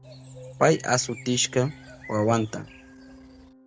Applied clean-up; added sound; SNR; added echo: none; Bird + Organ; 18 dB; none.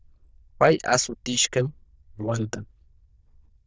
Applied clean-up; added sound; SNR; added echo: neural diffusion model UNIVERSE++.